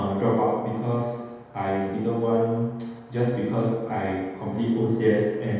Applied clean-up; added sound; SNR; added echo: none; none; none; reverberation time 1.2 s.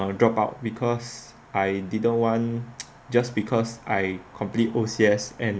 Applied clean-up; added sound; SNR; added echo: none; none; none; none.